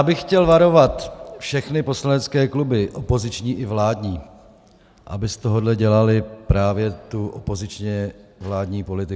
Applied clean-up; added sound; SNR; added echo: none; none; none; none.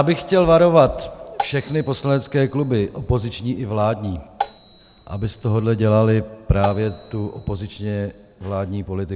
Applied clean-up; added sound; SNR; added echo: none; Marimba, xylophone; 13 dB; none.